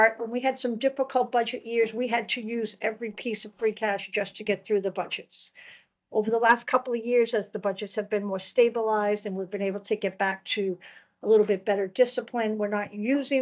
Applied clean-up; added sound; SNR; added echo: neural mask model DeepFilterNet 3.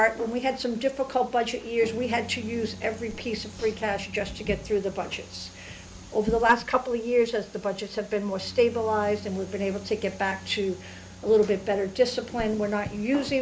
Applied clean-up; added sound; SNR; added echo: none; Bowed string instrument; 20 dB; none.